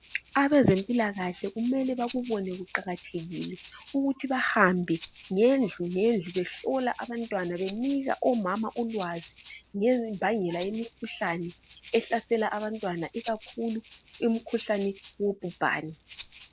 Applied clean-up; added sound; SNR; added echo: none; Rattle (instrument); 19 dB; none.